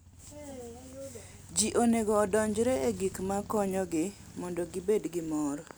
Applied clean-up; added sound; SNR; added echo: none; Motorcycle; 18 dB; none.